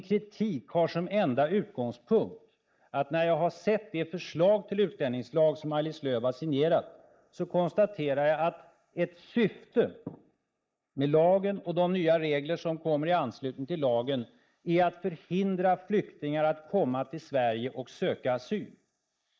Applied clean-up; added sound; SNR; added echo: neural mask model Resemble Enhance denoiser.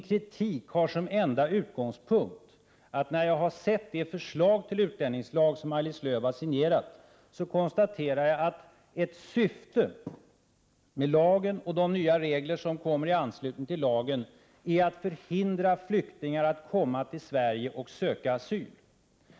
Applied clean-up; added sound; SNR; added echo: none; none; none; none.